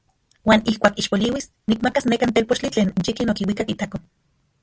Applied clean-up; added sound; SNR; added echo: none; none; none; none.